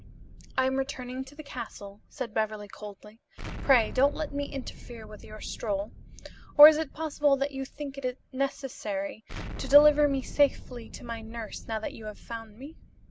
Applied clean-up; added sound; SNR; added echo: none; Explosion; 13 dB; none.